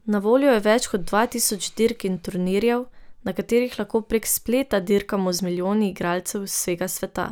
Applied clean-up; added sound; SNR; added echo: none; none; none; none.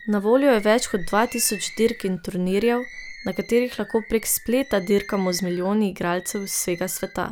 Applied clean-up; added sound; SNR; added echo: none; Bird; 19 dB; none.